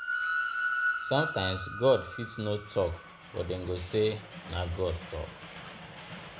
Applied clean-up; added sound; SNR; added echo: none; Train; 4 dB; none.